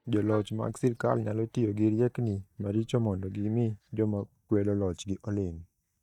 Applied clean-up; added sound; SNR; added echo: neural mask model DeepFilterNet 3.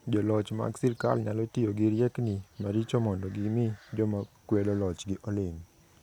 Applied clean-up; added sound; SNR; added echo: none; none; none; none.